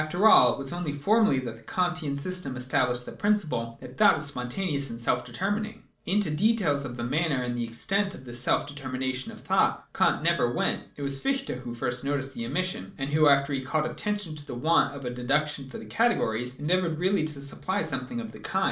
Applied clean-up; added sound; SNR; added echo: none; Piano; 20 dB; reverberation time 0.4 s.